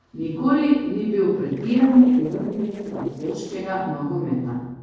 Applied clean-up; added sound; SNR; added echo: neural separator model SepFormer DNS4.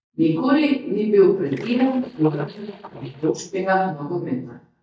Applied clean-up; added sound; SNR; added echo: neural mask model DeepFilterNet 3.